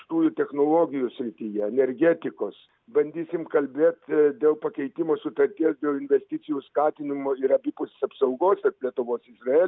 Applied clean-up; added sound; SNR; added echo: none; none; none; none.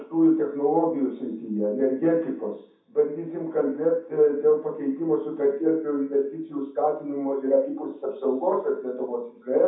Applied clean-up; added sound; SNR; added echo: none; none; none; reverberation time 0.7 s.